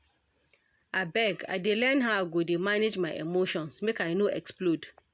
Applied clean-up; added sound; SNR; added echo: none; none; none; none.